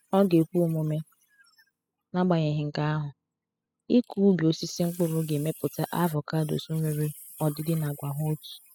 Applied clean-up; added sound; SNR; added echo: classical method spectral subtraction.